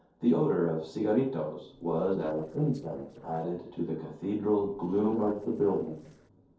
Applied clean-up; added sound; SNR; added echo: neural separator model SepFormer DNS4.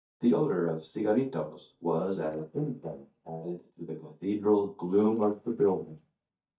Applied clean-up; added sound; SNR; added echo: neural mask model DeepFilterNet 3.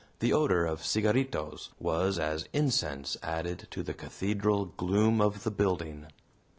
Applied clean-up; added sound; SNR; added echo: none; none; none; none.